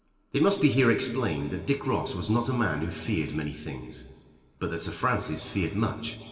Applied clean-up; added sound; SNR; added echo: none; none; none; reverberation time 1.9 s.